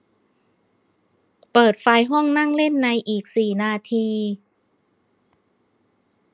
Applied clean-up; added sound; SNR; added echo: none; none; none; none.